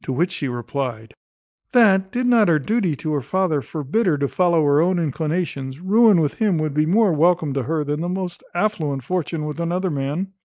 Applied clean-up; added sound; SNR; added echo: neural mask model Resemble Enhance denoiser.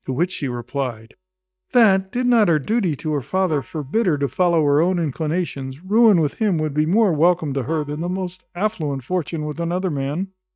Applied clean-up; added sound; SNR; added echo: neural mask model DeepFilterNet 3.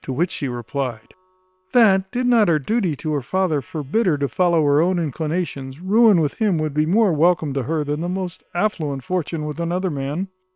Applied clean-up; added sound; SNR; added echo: neural separator model SepFormer WHAM!.